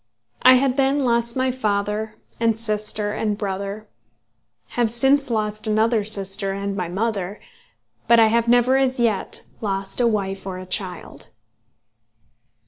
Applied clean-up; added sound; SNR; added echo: none; none; none; none.